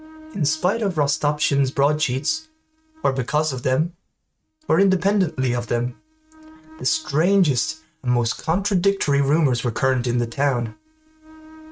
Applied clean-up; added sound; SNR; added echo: neural mask model RNNoise.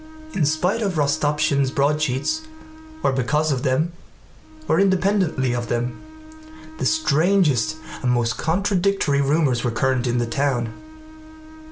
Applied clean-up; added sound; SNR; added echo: none; Bowed string instrument; 19 dB; none.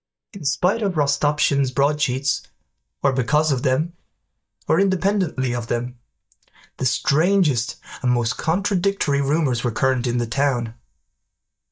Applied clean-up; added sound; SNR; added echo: neural mask model DeepFilterNet 3.